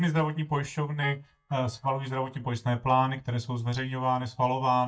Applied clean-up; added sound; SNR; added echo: neural mask model DeepFilterNet 3.